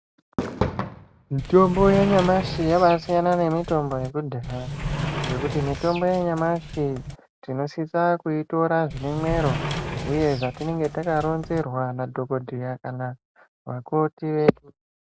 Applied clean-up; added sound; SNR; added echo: none; Fireworks + Sliding door; 7 dB; none.